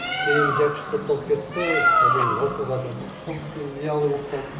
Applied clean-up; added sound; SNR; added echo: none; Bird; -1 dB; none.